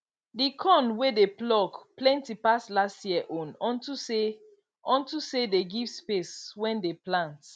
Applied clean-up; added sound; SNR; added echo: none; none; none; none.